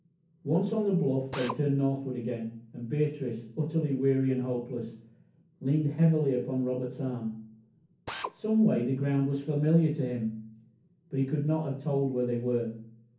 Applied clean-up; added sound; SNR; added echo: none; Drill; 9 dB; reverberation time 0.6 s.